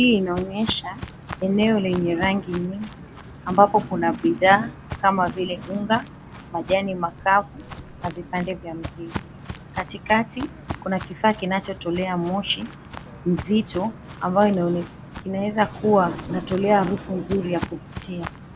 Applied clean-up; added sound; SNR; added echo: none; Walk, footsteps; 14 dB; none.